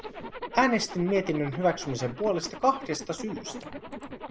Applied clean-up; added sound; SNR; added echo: none; Zipper (clothing); 11 dB; none.